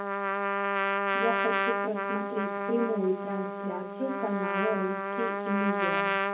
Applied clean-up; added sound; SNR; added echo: none; Trumpet; -3 dB; reverberation time 0.3 s.